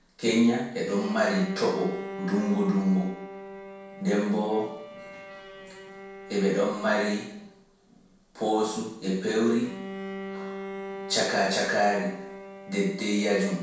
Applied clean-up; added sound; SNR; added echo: none; Bowed string instrument; 13 dB; reverberation time 0.7 s.